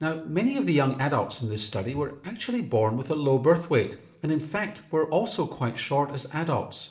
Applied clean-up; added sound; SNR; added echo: none; Bowed string instrument; 19 dB; reverberation time 0.9 s.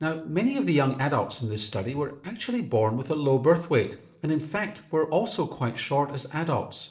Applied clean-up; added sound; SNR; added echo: neural separator model SepFormer DNS4.